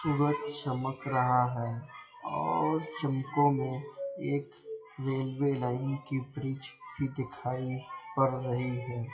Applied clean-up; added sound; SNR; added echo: classical method WPE with log-MMSE.